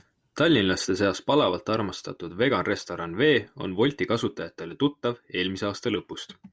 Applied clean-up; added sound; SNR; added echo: none; none; none; none.